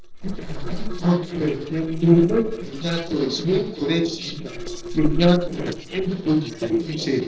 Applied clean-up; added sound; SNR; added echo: neural separator model SepFormer DNS4.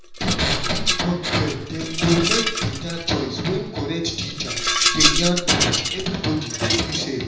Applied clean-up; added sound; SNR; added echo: none; Rattle; 1 dB; reverberation time 0.8 s.